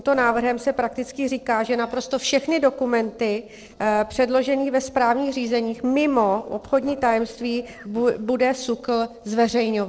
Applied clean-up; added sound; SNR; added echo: neural separator model SepFormer DNS4.